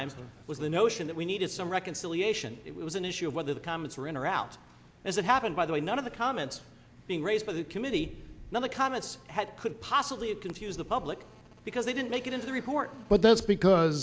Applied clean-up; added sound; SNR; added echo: none; none; none; none.